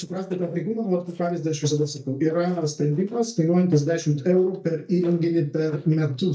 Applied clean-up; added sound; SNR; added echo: neural mask model DeepFilterNet 3.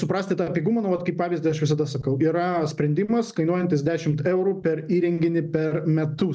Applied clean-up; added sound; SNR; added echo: none; none; none; none.